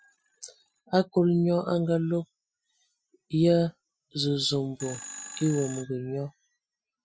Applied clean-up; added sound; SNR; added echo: classical method Wiener filter.